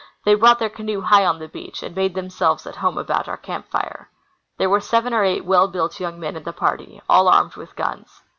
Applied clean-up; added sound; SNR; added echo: none; none; none; none.